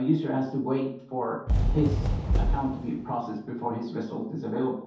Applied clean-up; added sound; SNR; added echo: none; Fireworks; 0 dB; reverberation time 0.6 s.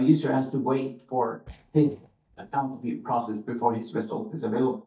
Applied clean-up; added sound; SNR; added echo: neural mask model DeepFilterNet 3.